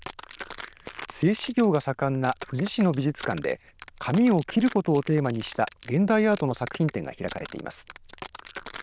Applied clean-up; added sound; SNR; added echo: neural diffusion model UNIVERSE++.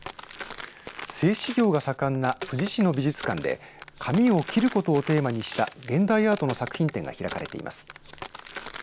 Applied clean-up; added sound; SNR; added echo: none; Walk, footsteps; 15 dB; none.